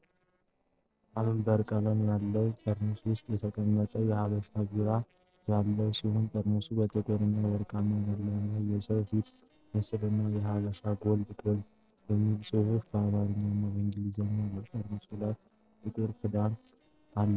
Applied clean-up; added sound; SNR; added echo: neural separator model SepFormer DNS4.